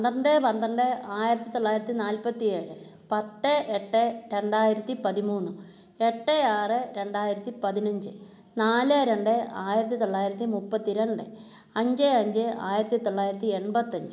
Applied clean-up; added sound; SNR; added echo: none; none; none; none.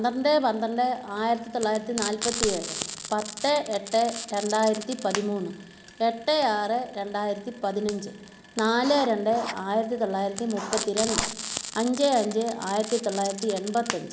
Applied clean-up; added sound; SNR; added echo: none; Writing + Frying (food); 10 dB; none.